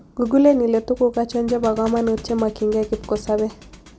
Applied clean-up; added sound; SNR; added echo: none; Thump, thud; 20 dB; none.